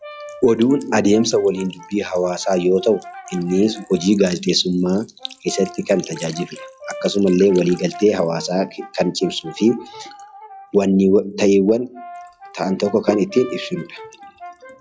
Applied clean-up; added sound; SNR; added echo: classical method log-MMSE.